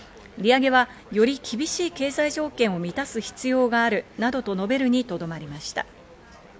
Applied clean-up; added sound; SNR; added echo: none; none; none; none.